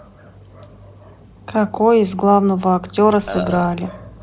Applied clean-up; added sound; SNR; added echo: none; Burping, eructation; 8 dB; none.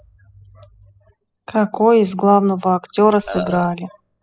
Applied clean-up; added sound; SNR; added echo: classical method spectral subtraction.